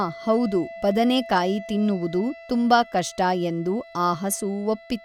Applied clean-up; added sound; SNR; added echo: none; Wind instrument, woodwind instrument; 17 dB; none.